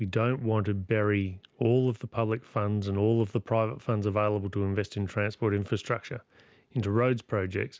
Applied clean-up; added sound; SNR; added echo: none; none; none; none.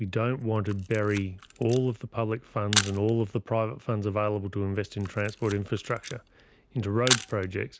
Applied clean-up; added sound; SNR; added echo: none; Camera; 7 dB; none.